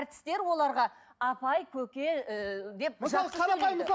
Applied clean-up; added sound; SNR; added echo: none; none; none; none.